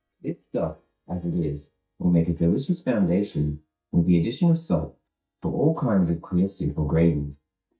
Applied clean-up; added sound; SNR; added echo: neural mask model DeepFilterNet 3.